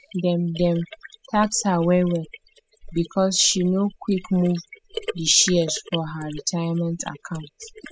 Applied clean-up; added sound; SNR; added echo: classical method spectral subtraction.